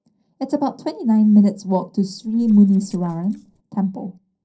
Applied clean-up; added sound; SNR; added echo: neural separator model SepFormer DNS4.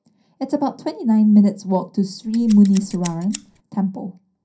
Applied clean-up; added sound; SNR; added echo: none; Scissors; 19 dB; reverberation time 0.3 s.